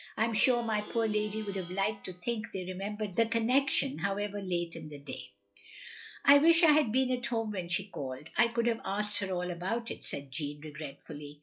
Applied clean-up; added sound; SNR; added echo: classical method log-MMSE.